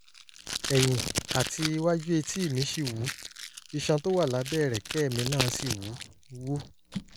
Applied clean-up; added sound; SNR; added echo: none; Packing tape, duct tape; 6 dB; none.